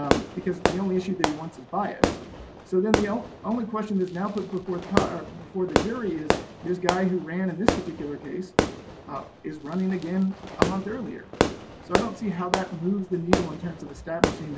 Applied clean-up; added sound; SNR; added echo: none; Fireworks; 0 dB; none.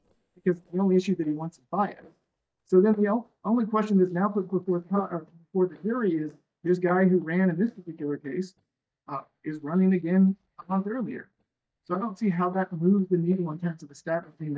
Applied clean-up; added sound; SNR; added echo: neural mask model DeepFilterNet 3.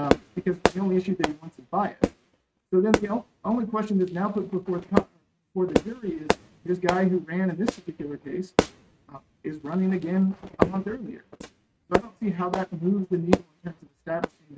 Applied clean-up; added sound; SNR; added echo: neural mask model RNNoise.